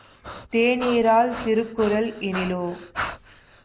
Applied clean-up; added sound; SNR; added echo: none; Breathing; 12 dB; none.